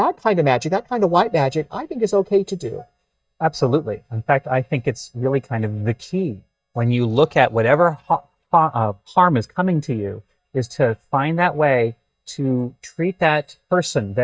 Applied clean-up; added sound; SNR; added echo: neural mask model DeepFilterNet 3.